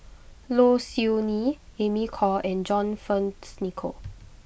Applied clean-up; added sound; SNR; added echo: none; none; none; none.